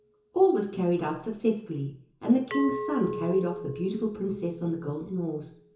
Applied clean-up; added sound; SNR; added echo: none; Glass; 11 dB; reverberation time 0.7 s.